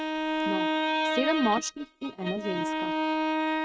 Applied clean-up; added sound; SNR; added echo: neural mask model RNNoise.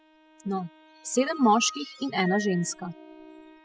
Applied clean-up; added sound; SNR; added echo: classical method spectral subtraction.